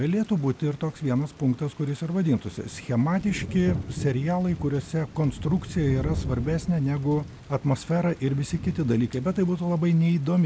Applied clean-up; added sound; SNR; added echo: none; Thunder / Rain; 12 dB; none.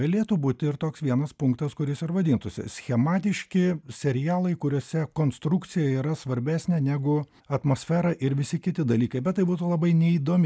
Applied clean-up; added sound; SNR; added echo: none; none; none; none.